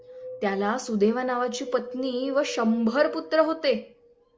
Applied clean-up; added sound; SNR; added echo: none; Wind; 13 dB; none.